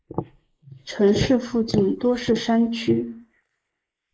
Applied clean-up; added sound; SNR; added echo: neural mask model Resemble Enhance denoiser.